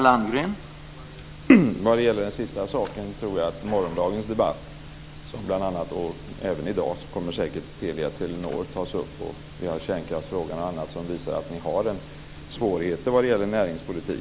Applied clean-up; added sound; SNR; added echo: none; none; none; none.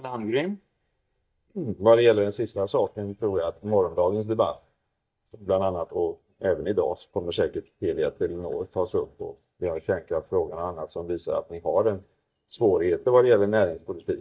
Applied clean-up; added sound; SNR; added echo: neural mask model DeepFilterNet 3.